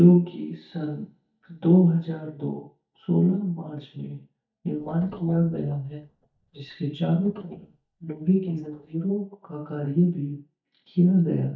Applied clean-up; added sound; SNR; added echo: neural mask model DeepFilterNet 3.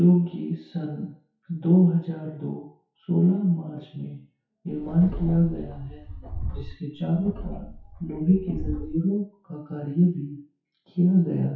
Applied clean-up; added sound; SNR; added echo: classical method WPE with log-MMSE.